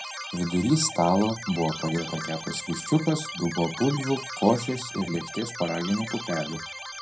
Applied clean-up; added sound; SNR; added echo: none; Keyboard (musical); 10 dB; reverberation time 0.2 s.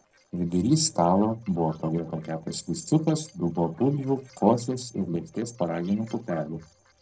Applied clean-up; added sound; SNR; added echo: neural separator model SepFormer DNS4.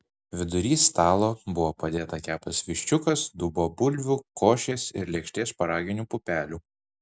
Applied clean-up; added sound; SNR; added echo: none; none; none; none.